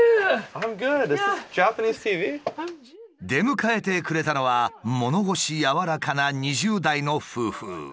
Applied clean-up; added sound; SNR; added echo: none; none; none; none.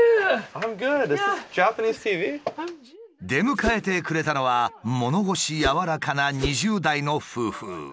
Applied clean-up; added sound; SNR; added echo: none; Whoosh, swoosh, swish; 7 dB; none.